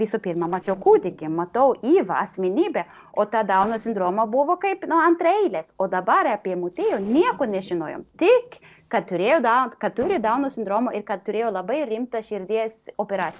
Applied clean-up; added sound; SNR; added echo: neural separator model SepFormer DNS4.